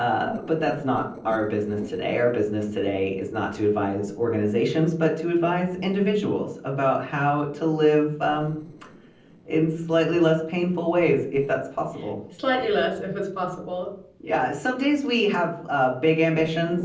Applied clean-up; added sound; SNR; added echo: neural separator model SepFormer DNS4.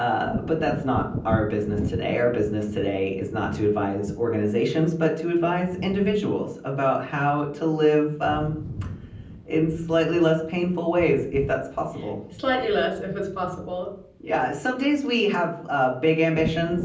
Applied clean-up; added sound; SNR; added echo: none; Thunder / Wind; 12 dB; reverberation time 0.6 s.